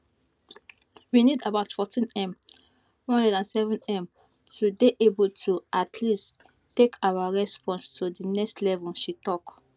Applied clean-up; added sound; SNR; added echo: none; none; none; none.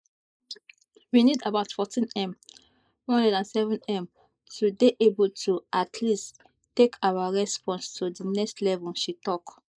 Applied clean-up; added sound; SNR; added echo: neural mask model Resemble Enhance denoiser.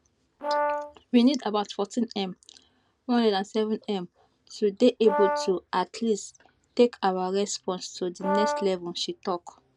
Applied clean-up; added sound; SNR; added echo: none; Brass instrument; 3 dB; none.